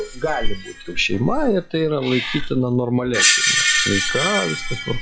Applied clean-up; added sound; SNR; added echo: classical method log-MMSE.